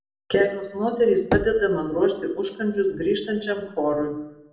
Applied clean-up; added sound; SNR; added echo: none; Knock / Wood; 10 dB; reverberation time 0.6 s.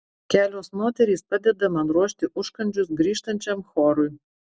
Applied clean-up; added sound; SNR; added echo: none; none; none; none.